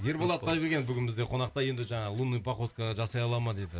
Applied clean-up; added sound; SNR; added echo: none; none; none; none.